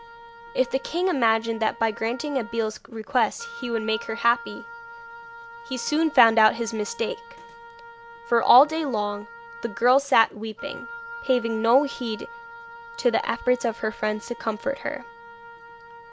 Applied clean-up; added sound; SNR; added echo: none; Wind instrument, woodwind instrument; 16 dB; none.